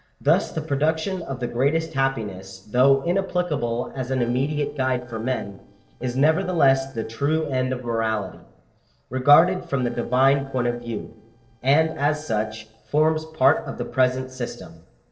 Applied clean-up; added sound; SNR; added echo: neural separator model SepFormer DNS4.